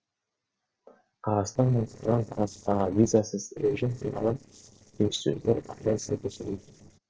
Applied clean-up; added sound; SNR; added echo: neural separator model SepFormer DNS4.